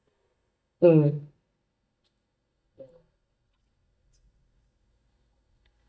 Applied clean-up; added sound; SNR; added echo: neural mask model DeepFilterNet 3.